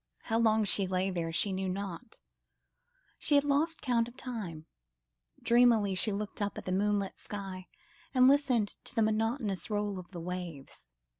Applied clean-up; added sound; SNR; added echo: none; none; none; none.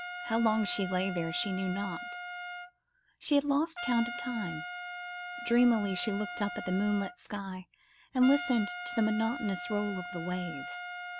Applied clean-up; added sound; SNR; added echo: none; Trumpet; 9 dB; none.